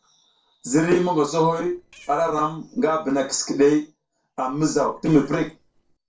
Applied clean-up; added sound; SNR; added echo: neural separator model SepFormer DNS4.